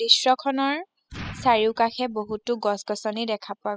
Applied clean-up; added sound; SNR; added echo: classical method spectral subtraction.